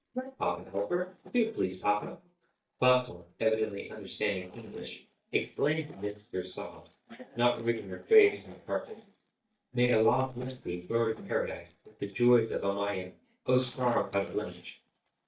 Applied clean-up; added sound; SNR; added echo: neural mask model DeepFilterNet 3.